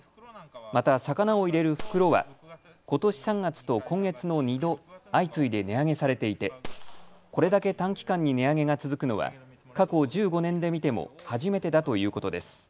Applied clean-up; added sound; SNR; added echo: none; Gunshot, gunfire; 14 dB; none.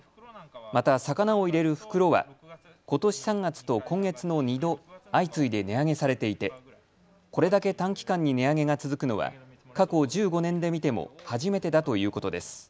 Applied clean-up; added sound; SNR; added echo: none; none; none; none.